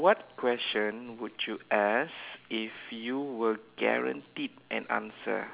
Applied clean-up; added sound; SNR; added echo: none; none; none; none.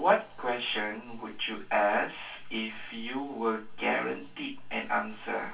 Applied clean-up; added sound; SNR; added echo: none; none; none; reverberation time 0.2 s.